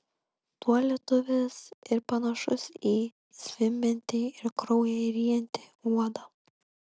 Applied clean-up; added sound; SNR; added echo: none; none; none; none.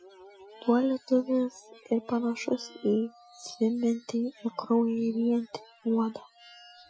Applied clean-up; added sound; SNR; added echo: classical method Wiener filter.